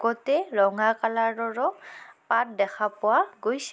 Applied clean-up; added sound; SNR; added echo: none; none; none; none.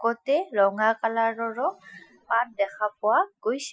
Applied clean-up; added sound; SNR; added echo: classical method Wiener filter.